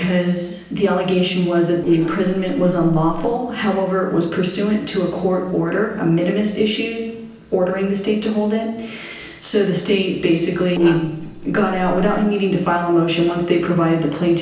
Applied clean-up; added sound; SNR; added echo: neural separator model SepFormer DNS4.